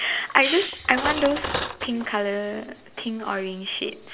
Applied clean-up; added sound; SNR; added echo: none; Hiss + Cutlery, silverware; 4 dB; none.